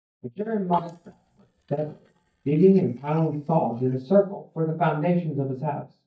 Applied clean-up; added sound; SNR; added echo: neural mask model DeepFilterNet 3.